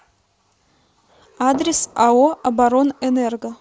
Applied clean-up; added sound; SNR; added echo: none; Fireworks; 18 dB; none.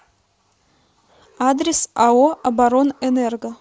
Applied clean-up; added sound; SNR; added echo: none; none; none; none.